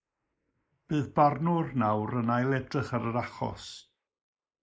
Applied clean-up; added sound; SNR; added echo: neural mask model Resemble Enhance denoiser.